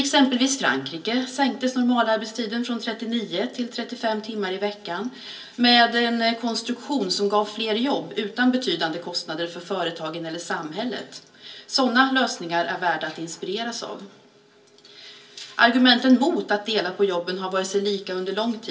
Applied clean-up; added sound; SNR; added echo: none; none; none; reverberation time 0.3 s.